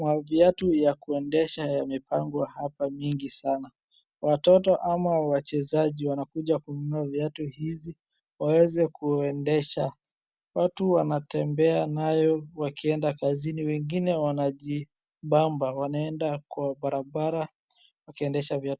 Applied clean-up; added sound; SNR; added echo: none; none; none; none.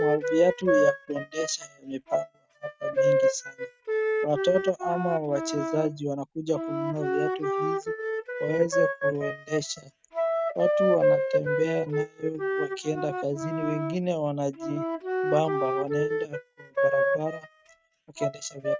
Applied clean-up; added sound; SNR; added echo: neural mask model RNNoise.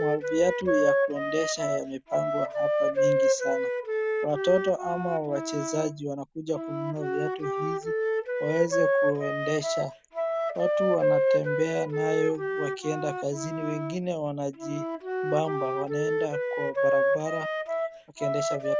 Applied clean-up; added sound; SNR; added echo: none; Wind instrument, woodwind instrument; -3 dB; none.